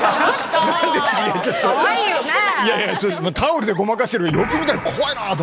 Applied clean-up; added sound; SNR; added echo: none; none; none; none.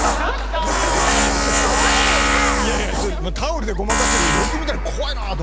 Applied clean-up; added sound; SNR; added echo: none; Tools; -5 dB; none.